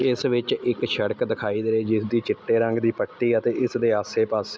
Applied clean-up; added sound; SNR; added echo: none; none; none; none.